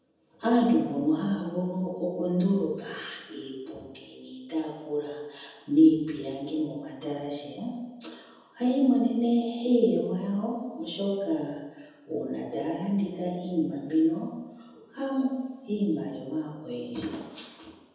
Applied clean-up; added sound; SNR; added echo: none; none; none; reverberation time 1.1 s.